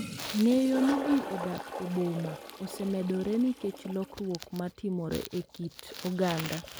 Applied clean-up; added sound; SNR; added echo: none; Toilet flush; 11 dB; none.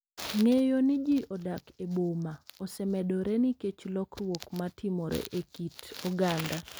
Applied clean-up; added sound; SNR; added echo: none; none; none; none.